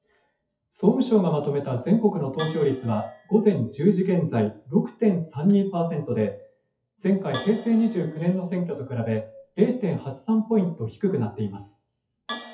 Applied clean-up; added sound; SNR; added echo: classical method WPE with log-MMSE.